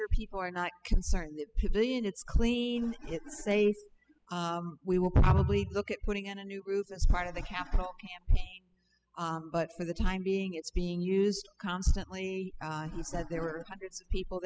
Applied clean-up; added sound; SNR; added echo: classical method spectral subtraction.